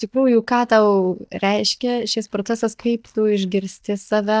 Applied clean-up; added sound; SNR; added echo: neural mask model DeepFilterNet 3.